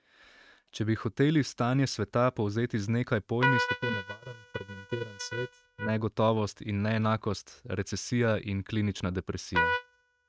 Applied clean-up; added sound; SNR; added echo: neural mask model RNNoise.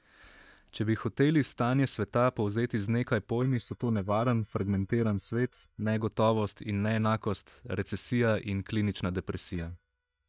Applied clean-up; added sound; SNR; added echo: neural mask model DeepFilterNet 3.